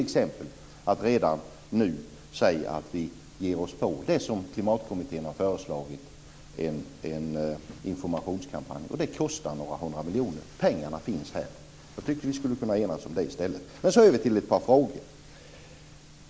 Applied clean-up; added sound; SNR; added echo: none; none; none; none.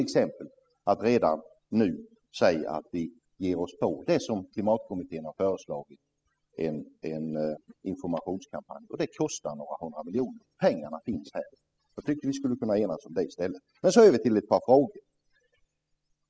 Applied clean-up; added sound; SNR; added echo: classical method spectral subtraction.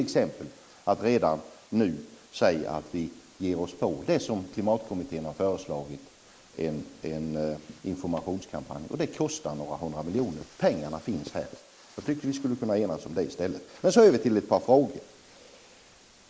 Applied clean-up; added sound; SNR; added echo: neural mask model Resemble Enhance denoiser.